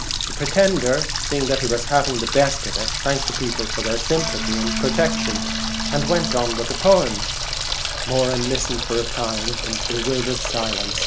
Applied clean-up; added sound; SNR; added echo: none; Water tap, faucet + Electric guitar; 2 dB; none.